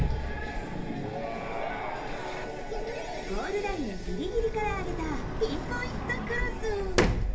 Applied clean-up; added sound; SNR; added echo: none; Sliding door; -1 dB; reverberation time 0.3 s.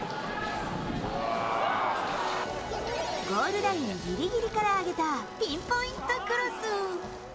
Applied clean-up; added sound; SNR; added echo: none; none; none; none.